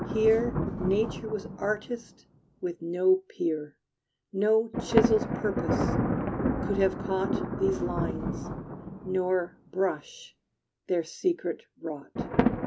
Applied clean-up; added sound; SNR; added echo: none; Thunder; 2 dB; none.